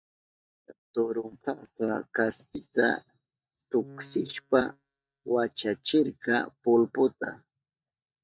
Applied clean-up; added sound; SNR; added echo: neural mask model DeepFilterNet 3.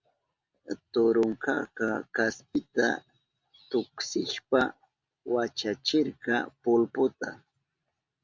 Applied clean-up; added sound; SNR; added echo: none; none; none; none.